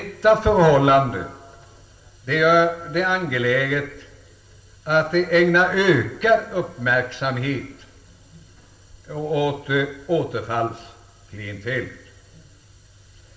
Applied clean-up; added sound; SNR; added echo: none; none; none; reverberation time 0.4 s.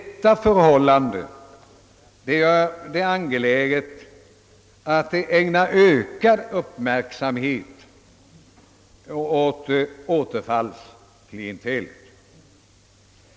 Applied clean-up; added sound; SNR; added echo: none; none; none; none.